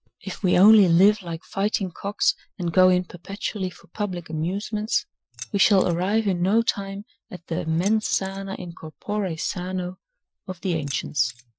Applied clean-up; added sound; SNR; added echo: classical method Wiener filter.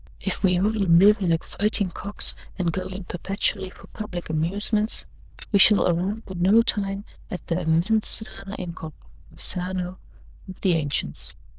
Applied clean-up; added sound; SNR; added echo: neural diffusion model UNIVERSE++.